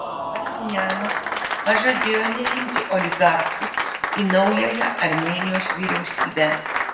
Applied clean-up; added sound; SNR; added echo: none; Applause; 2 dB; reverberation time 0.7 s.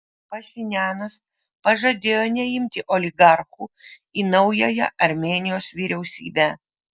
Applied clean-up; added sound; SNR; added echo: none; none; none; none.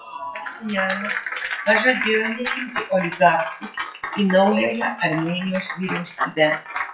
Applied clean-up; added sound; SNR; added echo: classical method WPE with log-MMSE.